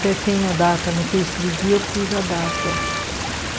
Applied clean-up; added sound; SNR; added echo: none; Stream + Wind instrument, woodwind instrument; 4 dB; none.